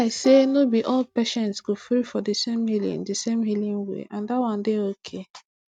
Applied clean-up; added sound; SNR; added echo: neural mask model RNNoise.